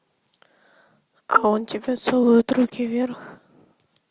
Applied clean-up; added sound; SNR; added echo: none; none; none; none.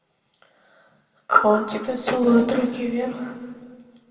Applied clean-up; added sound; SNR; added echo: none; Wind instrument, woodwind instrument; 13 dB; reverberation time 1.8 s.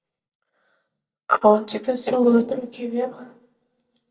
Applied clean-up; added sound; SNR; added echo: neural mask model DeepFilterNet 3.